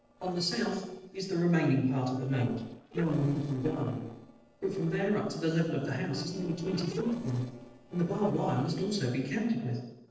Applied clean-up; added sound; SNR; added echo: neural separator model SepFormer DNS4.